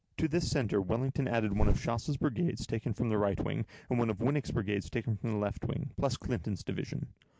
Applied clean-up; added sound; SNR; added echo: none; Bird; 4 dB; none.